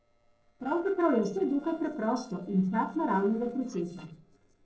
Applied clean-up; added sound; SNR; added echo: neural separator model SepFormer DNS4.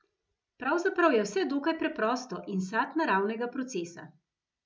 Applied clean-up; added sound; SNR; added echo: none; none; none; none.